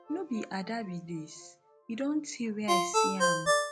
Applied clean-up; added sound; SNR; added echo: none; Ringtone; -3 dB; none.